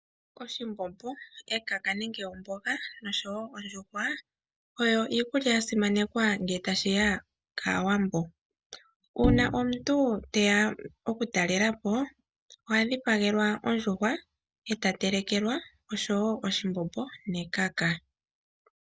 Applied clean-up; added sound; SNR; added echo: none; Bowed string instrument; 1 dB; none.